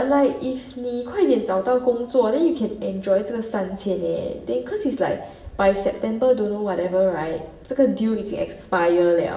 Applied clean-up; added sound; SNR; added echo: none; none; none; reverberation time 1.4 s.